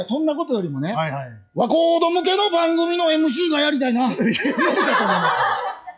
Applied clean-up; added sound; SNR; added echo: classical method log-MMSE.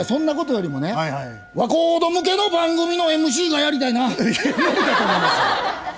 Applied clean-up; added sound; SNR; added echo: none; Wind instrument, woodwind instrument; 19 dB; none.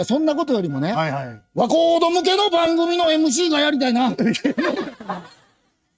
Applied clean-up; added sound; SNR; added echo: neural mask model RNNoise.